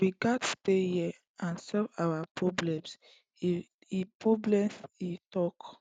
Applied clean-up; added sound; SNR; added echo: none; none; none; none.